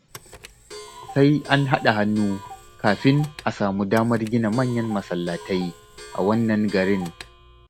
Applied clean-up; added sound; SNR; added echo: none; Clock; 18 dB; none.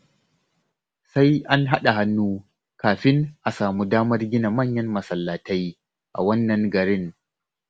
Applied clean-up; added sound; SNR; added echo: none; none; none; none.